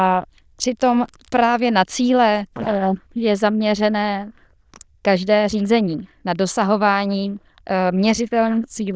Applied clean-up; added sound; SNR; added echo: neural diffusion model UNIVERSE++.